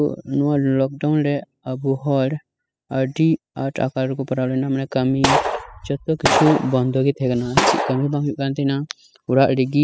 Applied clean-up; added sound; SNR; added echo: classical method spectral subtraction.